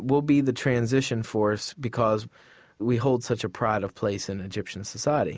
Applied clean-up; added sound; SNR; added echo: none; none; none; none.